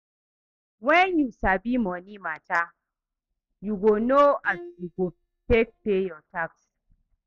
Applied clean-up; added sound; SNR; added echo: neural mask model DeepFilterNet 3.